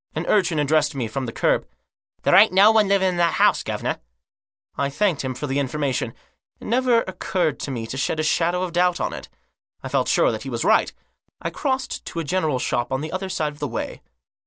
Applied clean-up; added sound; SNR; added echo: none; none; none; none.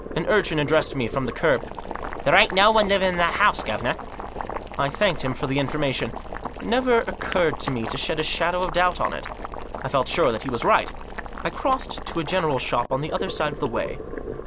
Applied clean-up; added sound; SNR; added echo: none; Boiling; 9 dB; none.